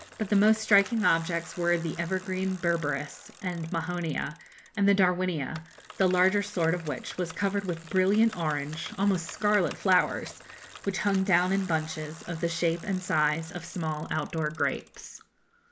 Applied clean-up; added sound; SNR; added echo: none; Bicycle; 20 dB; none.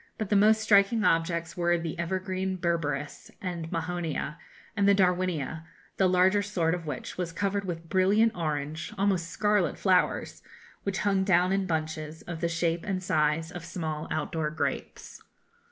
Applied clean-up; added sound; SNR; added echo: none; none; none; none.